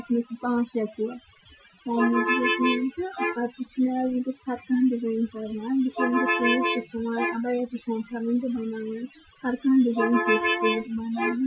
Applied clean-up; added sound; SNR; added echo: classical method Wiener filter.